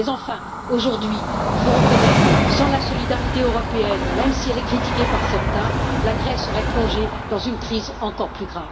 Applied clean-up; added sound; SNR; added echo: none; Train; -3 dB; reverberation time 2.9 s.